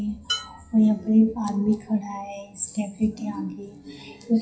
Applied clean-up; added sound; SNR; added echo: classical method WPE with log-MMSE.